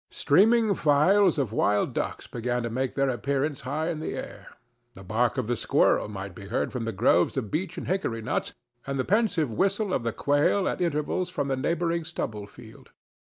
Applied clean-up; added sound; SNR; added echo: none; none; none; none.